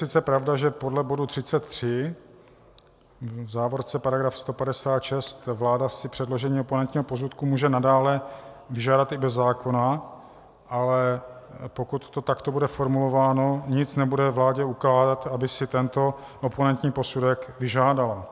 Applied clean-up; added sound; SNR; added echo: none; none; none; none.